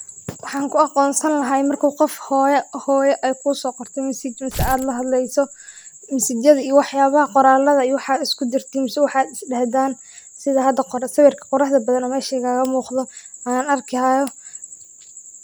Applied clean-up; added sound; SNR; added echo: none; Tearing; 11 dB; none.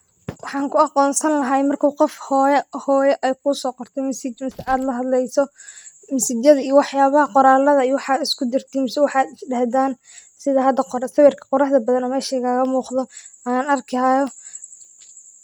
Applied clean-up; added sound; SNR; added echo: neural mask model RNNoise.